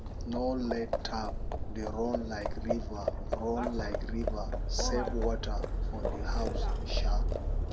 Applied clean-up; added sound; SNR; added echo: none; Livestock, farm animals, working animals; -5 dB; none.